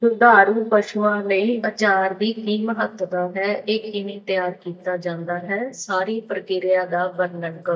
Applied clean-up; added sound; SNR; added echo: neural mask model DeepFilterNet 3.